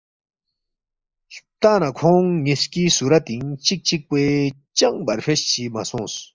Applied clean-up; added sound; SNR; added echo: neural mask model Resemble Enhance denoiser.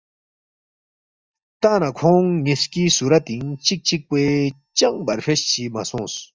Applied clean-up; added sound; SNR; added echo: neural mask model DeepFilterNet 3.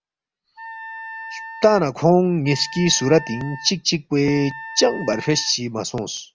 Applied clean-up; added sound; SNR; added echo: none; Wind instrument, woodwind instrument; 15 dB; none.